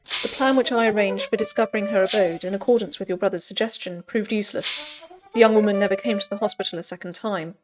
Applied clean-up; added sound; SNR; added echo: neural mask model RNNoise.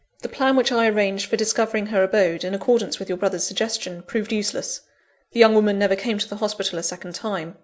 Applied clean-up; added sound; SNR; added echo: none; none; none; none.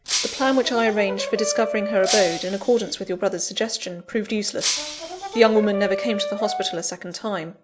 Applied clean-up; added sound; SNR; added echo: none; Shatter + Brass instrument; 6 dB; none.